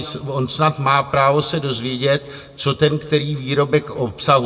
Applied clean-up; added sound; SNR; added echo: none; none; none; reverberation time 1.5 s.